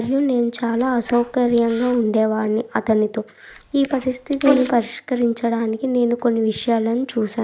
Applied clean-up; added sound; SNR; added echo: neural mask model Resemble Enhance denoiser.